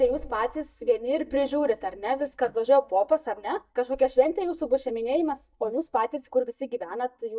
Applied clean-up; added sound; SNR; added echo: neural mask model DeepFilterNet 3.